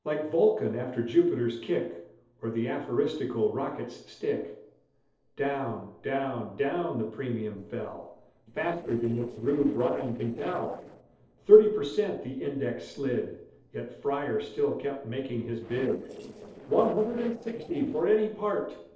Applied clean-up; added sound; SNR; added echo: neural separator model SepFormer DNS4.